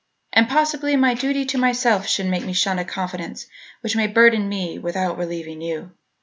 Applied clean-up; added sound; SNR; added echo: none; none; none; none.